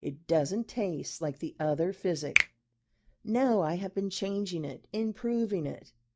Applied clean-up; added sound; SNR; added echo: neural mask model DeepFilterNet 3.